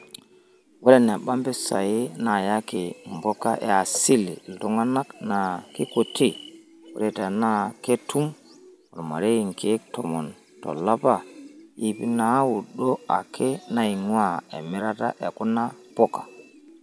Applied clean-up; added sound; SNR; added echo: none; none; none; none.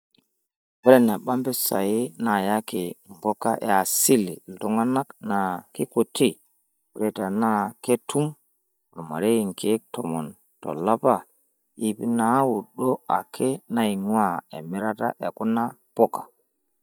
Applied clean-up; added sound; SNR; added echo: neural mask model DeepFilterNet 3.